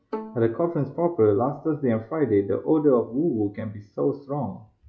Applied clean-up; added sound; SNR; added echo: classical method log-MMSE.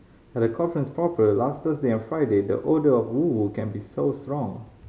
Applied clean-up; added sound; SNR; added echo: none; none; none; none.